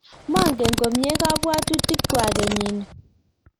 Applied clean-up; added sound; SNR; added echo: none; Fart; 0 dB; none.